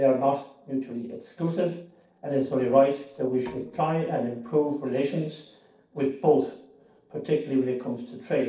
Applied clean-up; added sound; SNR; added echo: neural separator model SepFormer DNS4.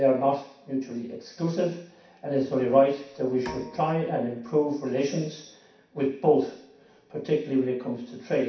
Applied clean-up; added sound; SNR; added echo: none; Bowed string instrument; 20 dB; reverberation time 0.6 s.